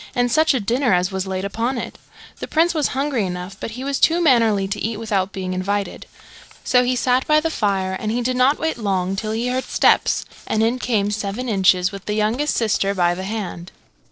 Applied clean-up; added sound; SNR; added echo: neural separator model SepFormer DNS4.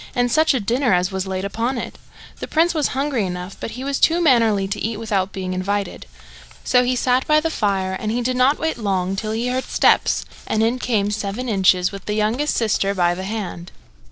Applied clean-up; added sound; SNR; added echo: none; Hands; 19 dB; none.